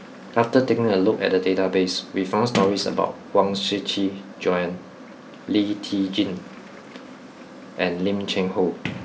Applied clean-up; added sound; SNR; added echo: none; Sliding door; 14 dB; none.